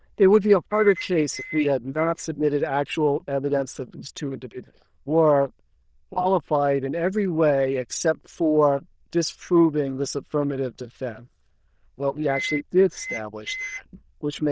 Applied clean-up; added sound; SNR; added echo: neural diffusion model UNIVERSE++.